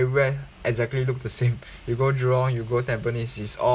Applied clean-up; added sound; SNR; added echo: none; none; none; none.